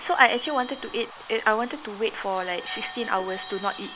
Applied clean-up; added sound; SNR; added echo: none; Bird / Bell; 14 dB; none.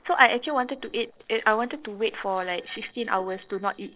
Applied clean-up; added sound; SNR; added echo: neural separator model SepFormer DNS4.